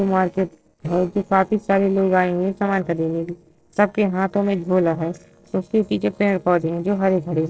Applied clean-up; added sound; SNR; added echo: neural separator model SepFormer DNS4.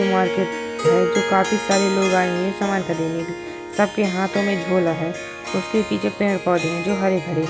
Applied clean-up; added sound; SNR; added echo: none; Harp; 5 dB; reverberation time 0.5 s.